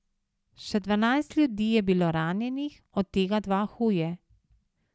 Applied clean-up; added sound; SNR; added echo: none; none; none; none.